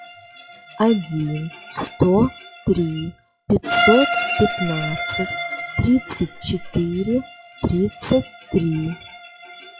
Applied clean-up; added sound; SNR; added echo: classical method log-MMSE.